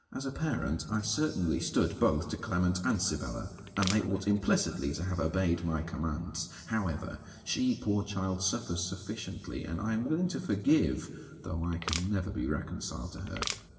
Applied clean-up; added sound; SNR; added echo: none; Crushing; 7 dB; reverberation time 1.9 s.